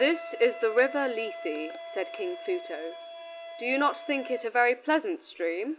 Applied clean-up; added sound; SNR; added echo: none; Wind instrument, woodwind instrument; 13 dB; none.